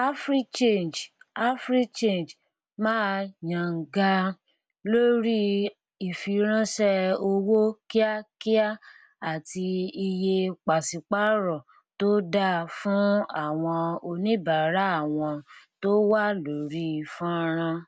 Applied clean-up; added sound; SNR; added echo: none; none; none; none.